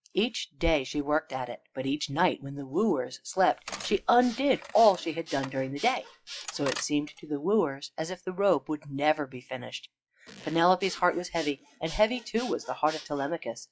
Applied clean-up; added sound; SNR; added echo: classical method log-MMSE.